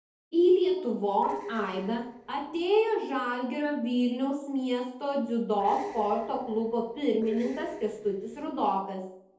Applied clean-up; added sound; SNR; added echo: neural separator model SepFormer DNS4.